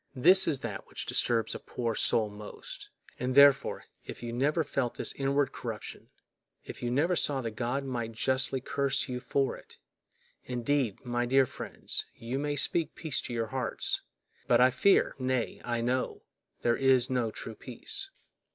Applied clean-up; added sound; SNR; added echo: none; none; none; none.